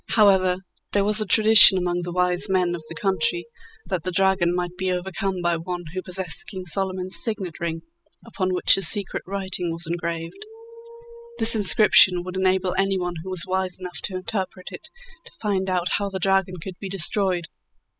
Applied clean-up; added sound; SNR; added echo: classical method spectral subtraction.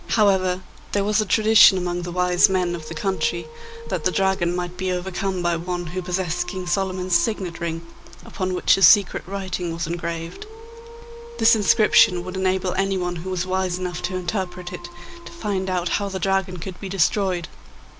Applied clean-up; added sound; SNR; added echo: none; Dog; 18 dB; none.